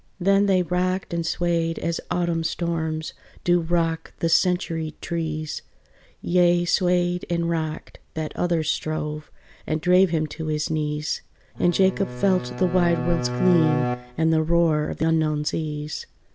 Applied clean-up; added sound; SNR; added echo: none; Bowed string instrument; 6 dB; none.